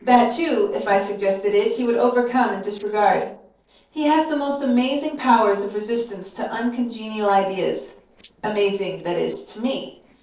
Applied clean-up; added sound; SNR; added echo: neural separator model SepFormer DNS4.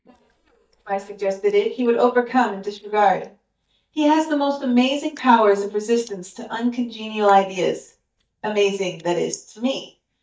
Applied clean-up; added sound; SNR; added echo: neural mask model DeepFilterNet 3.